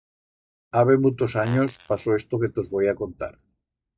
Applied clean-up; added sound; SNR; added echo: neural mask model DeepFilterNet 3.